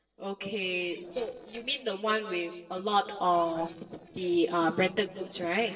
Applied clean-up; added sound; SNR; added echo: neural separator model SepFormer DNS4.